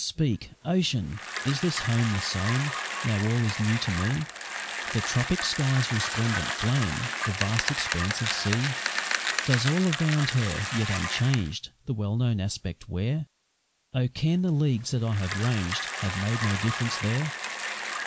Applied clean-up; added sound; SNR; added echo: none; Bicycle; 5 dB; none.